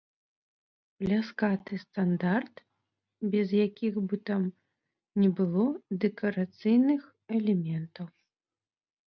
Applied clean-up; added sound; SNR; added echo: none; none; none; none.